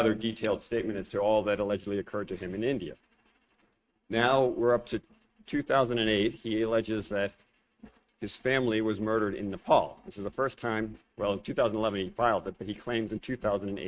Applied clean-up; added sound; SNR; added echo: neural mask model RNNoise.